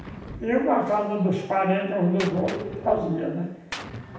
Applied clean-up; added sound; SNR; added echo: none; Gunshot, gunfire; 15 dB; reverberation time 0.9 s.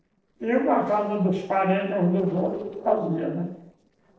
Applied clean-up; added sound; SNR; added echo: neural separator model SepFormer DNS4.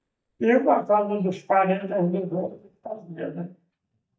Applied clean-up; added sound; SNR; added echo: neural mask model DeepFilterNet 3.